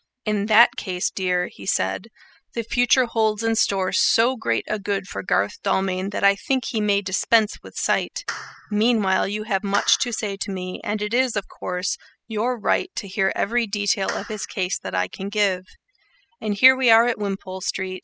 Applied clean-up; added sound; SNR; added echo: classical method spectral subtraction.